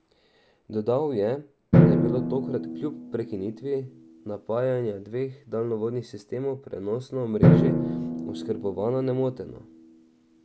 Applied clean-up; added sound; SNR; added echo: none; Drum; -3 dB; none.